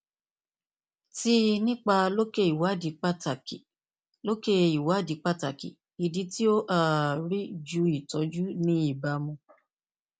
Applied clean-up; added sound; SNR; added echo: none; none; none; none.